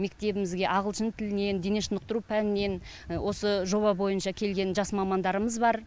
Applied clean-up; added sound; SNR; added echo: none; none; none; none.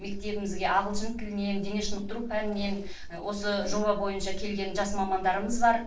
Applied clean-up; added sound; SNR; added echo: neural separator model SepFormer DNS4.